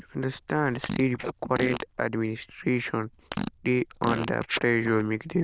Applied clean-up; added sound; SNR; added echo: neural diffusion model UNIVERSE++.